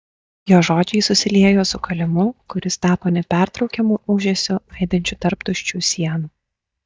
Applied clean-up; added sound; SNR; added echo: neural mask model DeepFilterNet 3.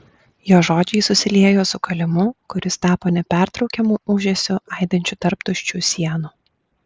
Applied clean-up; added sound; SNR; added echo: none; none; none; none.